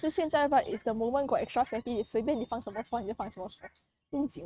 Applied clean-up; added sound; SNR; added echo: neural mask model RNNoise.